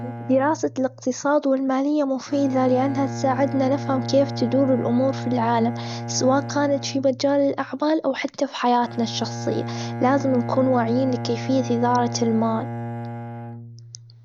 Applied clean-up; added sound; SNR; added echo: none; Bowed string instrument; 9 dB; none.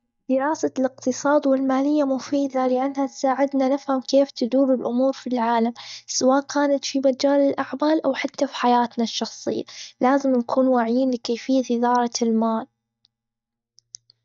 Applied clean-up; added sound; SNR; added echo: neural mask model DeepFilterNet 3.